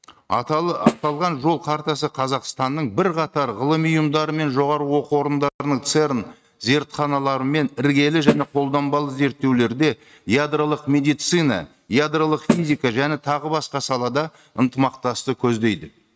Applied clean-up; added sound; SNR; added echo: neural mask model RNNoise.